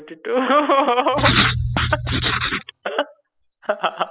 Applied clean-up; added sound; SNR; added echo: classical method spectral subtraction.